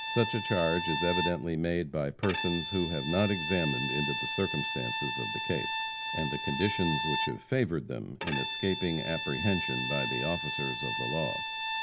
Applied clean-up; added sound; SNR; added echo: none; Bowed string instrument; 2 dB; none.